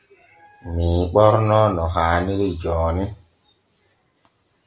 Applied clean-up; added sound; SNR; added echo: none; none; none; none.